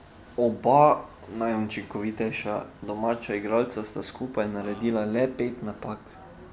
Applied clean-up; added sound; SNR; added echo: none; Burping, eructation; 18 dB; none.